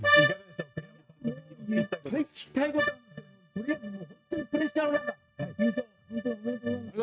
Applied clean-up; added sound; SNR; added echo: neural mask model RNNoise.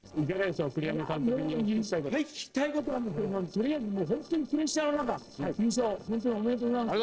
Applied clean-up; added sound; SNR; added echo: neural separator model SepFormer DNS4.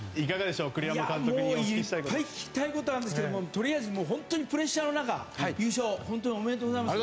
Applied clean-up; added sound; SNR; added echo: none; none; none; none.